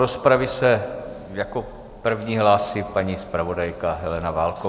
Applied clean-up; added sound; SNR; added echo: none; none; none; none.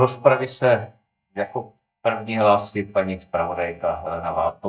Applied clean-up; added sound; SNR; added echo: neural mask model DeepFilterNet 3.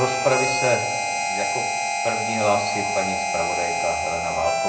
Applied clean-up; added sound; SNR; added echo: none; Harmonica; -2 dB; reverberation time 0.5 s.